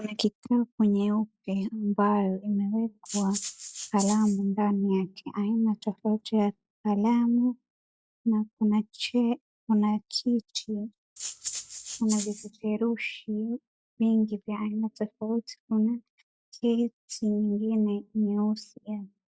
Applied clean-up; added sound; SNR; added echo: classical method log-MMSE.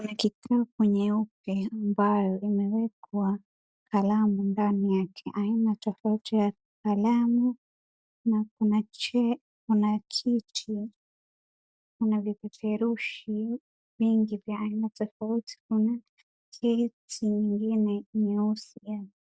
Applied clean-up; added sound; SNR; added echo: none; none; none; none.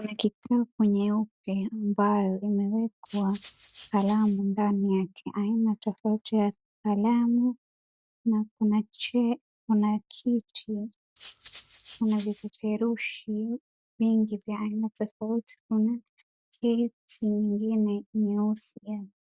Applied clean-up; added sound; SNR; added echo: none; Rattle (instrument); 9 dB; none.